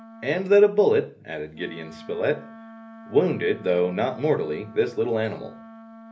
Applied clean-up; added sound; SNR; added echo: none; Wind instrument, woodwind instrument; 20 dB; reverberation time 0.3 s.